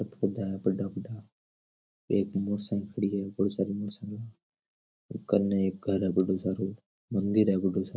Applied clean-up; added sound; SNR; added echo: none; none; none; none.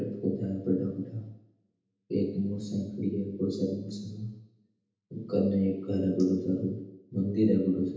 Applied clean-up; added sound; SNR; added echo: none; none; none; reverberation time 0.9 s.